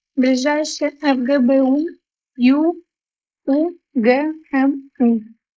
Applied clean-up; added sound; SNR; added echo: neural mask model Resemble Enhance denoiser.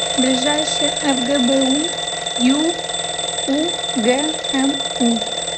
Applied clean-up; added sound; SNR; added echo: none; Alarm / Bell; 1 dB; none.